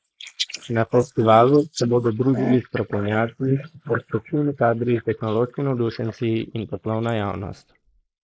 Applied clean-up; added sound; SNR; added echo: neural mask model Resemble Enhance denoiser.